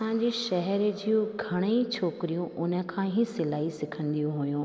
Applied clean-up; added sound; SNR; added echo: none; none; none; none.